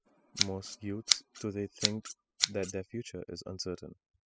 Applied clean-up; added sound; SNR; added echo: classical method spectral subtraction.